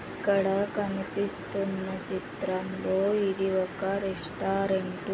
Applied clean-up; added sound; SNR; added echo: none; none; none; none.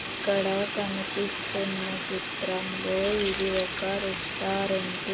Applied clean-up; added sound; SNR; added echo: none; Keys jangling + Sink (filling or washing); 5 dB; none.